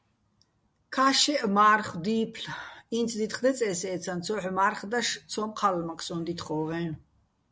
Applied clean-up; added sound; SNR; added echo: none; none; none; none.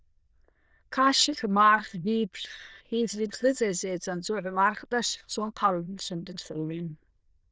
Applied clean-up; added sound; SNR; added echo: neural diffusion model UNIVERSE++.